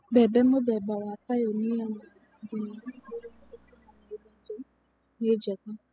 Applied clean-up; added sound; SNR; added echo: classical method spectral subtraction.